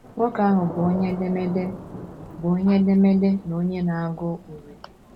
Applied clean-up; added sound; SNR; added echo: none; Thunder / Rain; 15 dB; none.